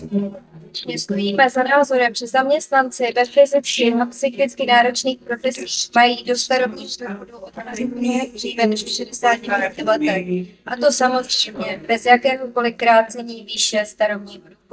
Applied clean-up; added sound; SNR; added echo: neural mask model DeepFilterNet 3.